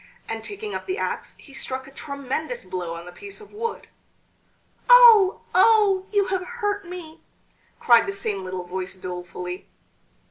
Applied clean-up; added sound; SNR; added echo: none; none; none; none.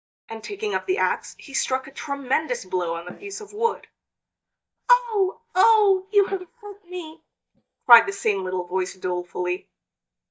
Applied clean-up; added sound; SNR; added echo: neural mask model DeepFilterNet 3.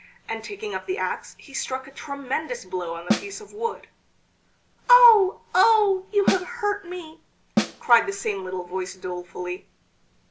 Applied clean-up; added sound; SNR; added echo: none; Snare drum; 1 dB; none.